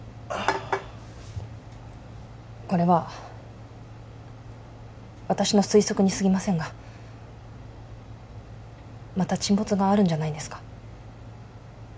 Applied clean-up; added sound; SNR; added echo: none; none; none; none.